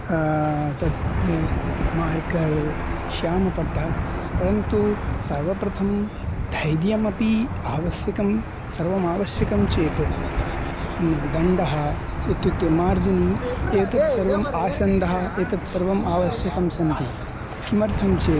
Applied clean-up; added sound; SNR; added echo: none; Engine / Aircraft; 4 dB; none.